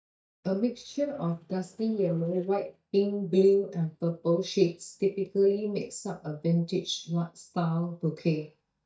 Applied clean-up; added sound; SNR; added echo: neural mask model DeepFilterNet 3.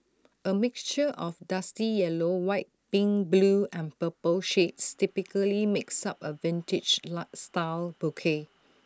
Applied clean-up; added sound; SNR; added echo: none; none; none; none.